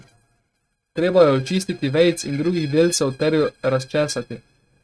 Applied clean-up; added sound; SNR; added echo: neural mask model RNNoise.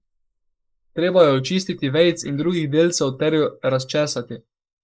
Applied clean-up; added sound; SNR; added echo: neural mask model Resemble Enhance denoiser.